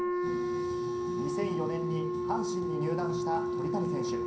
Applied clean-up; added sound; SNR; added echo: none; Wind instrument, woodwind instrument; -4 dB; reverberation time 0.6 s.